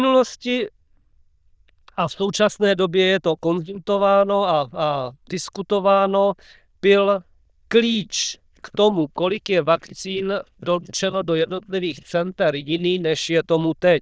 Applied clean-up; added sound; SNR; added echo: neural diffusion model UNIVERSE++.